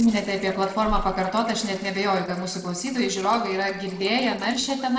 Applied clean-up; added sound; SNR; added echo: neural separator model SepFormer DNS4.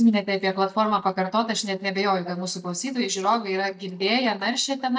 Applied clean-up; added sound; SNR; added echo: neural mask model DeepFilterNet 3.